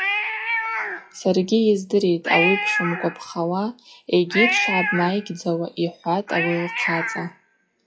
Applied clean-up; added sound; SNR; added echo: classical method log-MMSE.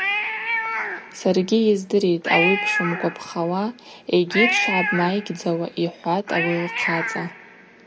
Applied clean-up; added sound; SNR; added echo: none; Cat; 3 dB; none.